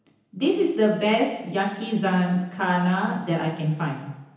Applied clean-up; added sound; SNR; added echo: none; none; none; reverberation time 0.9 s.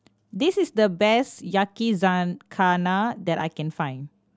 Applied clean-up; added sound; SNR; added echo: none; none; none; none.